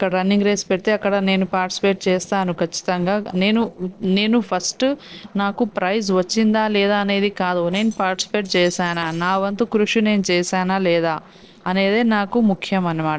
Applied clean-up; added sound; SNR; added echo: neural separator model SepFormer DNS4.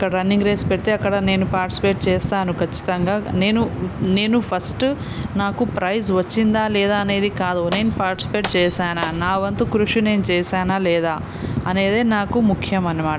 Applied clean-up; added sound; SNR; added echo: none; Glass; 13 dB; none.